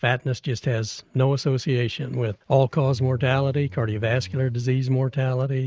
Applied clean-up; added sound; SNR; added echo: neural mask model RNNoise.